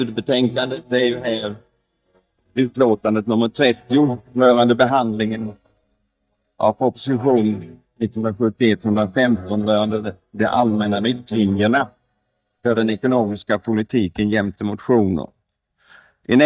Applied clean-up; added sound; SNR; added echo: neural mask model DeepFilterNet 3.